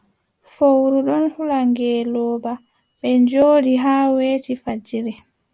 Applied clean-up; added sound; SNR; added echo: none; none; none; none.